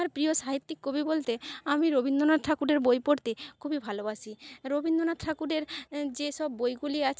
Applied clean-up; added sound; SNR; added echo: none; none; none; none.